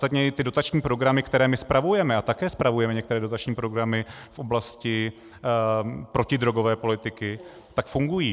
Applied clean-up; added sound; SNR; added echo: none; none; none; none.